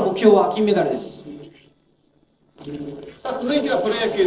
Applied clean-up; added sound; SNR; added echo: neural separator model SepFormer DNS4.